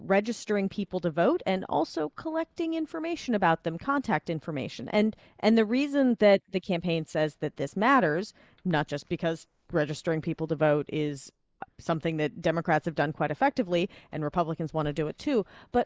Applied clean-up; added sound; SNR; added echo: neural mask model Resemble Enhance denoiser.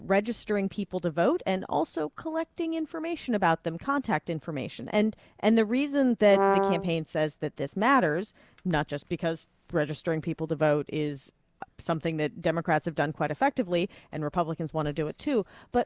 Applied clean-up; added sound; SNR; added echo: none; Brass instrument; -2 dB; none.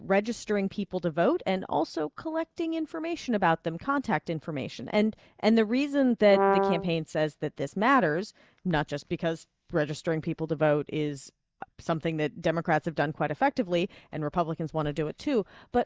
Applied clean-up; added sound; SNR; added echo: neural mask model DeepFilterNet 3.